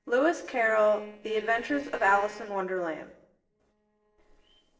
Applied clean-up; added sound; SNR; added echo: neural separator model SepFormer DNS4.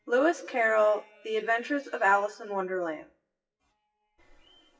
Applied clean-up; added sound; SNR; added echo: classical method WPE with log-MMSE.